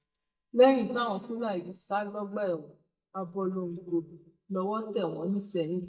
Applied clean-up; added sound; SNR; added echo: neural mask model DeepFilterNet 3.